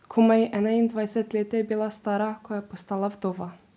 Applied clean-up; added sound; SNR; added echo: none; none; none; none.